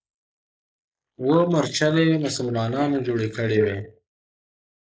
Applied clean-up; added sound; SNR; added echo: neural mask model Resemble Enhance denoiser.